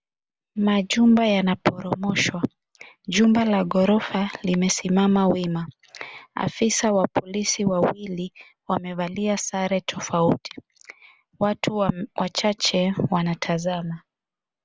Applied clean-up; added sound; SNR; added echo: none; none; none; none.